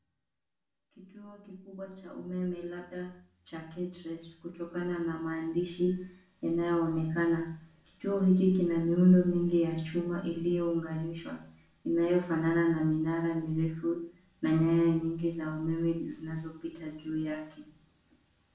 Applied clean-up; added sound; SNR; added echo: none; none; none; reverberation time 0.4 s.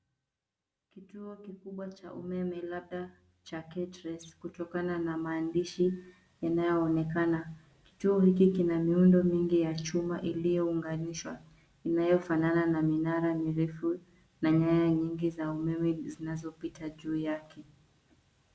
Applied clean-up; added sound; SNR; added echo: none; none; none; none.